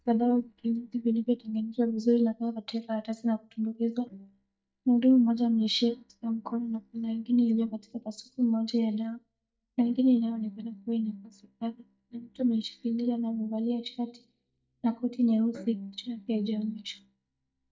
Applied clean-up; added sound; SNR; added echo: neural mask model DeepFilterNet 3.